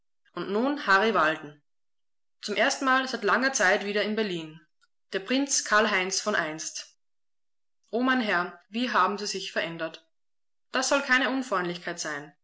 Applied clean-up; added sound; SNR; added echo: none; none; none; none.